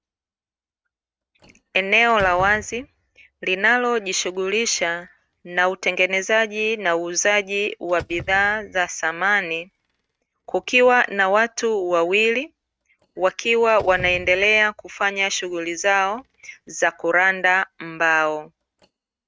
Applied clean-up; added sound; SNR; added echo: neural mask model RNNoise.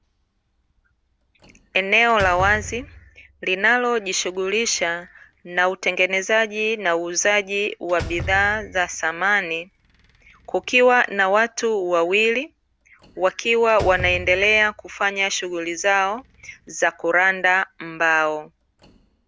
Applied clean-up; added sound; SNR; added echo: none; Slam; 18 dB; none.